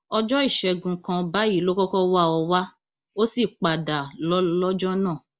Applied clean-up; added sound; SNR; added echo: none; none; none; none.